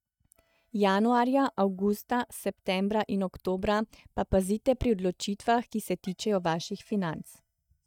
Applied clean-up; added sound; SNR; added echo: neural mask model DeepFilterNet 3.